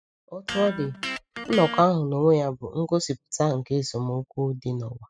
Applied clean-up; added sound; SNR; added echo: classical method spectral subtraction.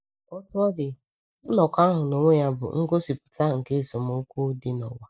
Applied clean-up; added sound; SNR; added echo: neural mask model Resemble Enhance denoiser.